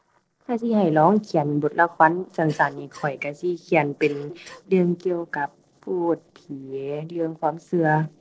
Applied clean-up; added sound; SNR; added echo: neural separator model SepFormer DNS4.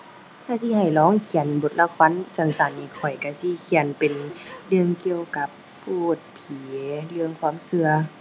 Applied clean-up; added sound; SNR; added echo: none; Cough; 19 dB; none.